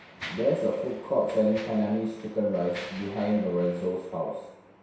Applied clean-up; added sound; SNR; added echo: none; Mechanisms; 17 dB; reverberation time 0.7 s.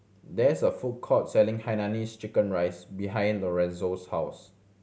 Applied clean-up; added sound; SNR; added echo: none; none; none; none.